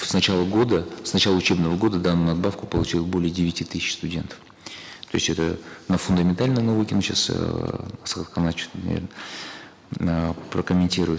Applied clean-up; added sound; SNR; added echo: none; none; none; none.